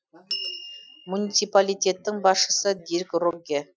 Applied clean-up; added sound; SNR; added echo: classical method Wiener filter.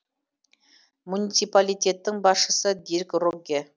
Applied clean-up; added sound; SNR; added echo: none; none; none; none.